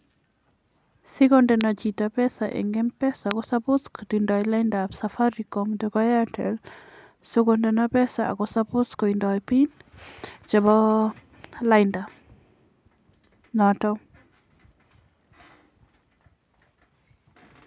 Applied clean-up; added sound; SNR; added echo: none; none; none; none.